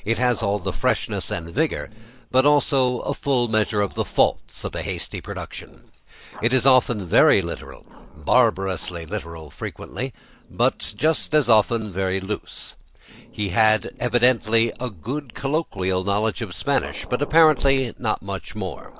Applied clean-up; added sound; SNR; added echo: none; Growling; 14 dB; none.